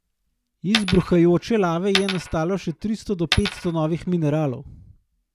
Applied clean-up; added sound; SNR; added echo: none; Coin (dropping); 8 dB; none.